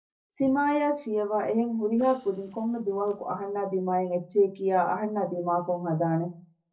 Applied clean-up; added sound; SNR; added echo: neural separator model SepFormer DNS4.